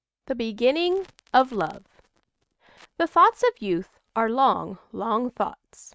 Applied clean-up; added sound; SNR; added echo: neural mask model RNNoise.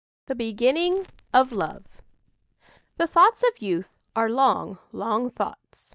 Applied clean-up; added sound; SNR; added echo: neural mask model DeepFilterNet 3.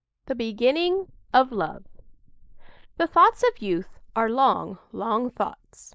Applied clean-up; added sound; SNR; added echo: neural mask model Resemble Enhance denoiser.